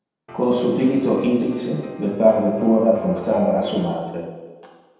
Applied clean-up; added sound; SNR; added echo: none; Piano; 19 dB; reverberation time 1.1 s.